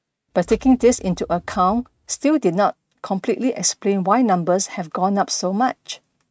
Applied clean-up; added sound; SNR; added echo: neural mask model RNNoise.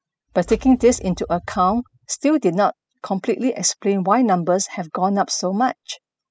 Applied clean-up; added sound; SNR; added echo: classical method spectral subtraction.